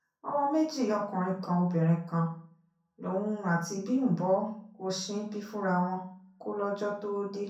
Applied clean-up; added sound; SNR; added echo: none; none; none; reverberation time 0.5 s.